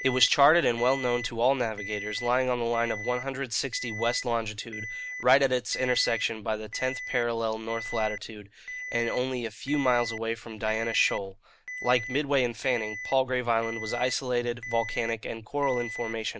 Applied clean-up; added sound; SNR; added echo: none; Alarm; 11 dB; none.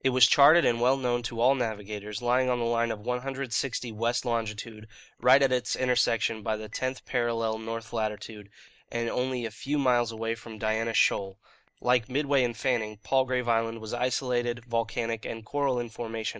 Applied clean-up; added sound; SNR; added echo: neural mask model DeepFilterNet 3.